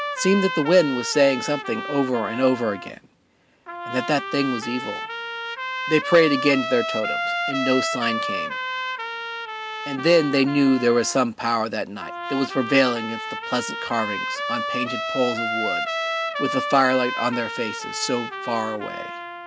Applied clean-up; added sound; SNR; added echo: none; Trumpet; 6 dB; none.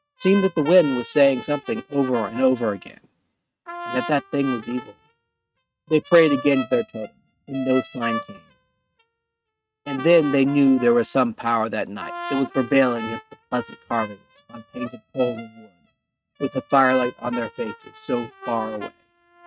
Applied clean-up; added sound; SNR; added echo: neural mask model RNNoise.